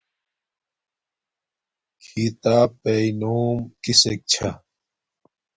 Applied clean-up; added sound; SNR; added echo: none; none; none; none.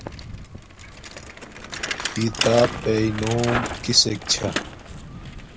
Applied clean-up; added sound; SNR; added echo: none; Bicycle; 6 dB; none.